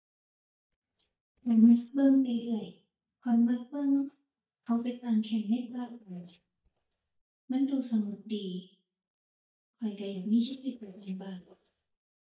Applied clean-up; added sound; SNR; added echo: neural mask model DeepFilterNet 3.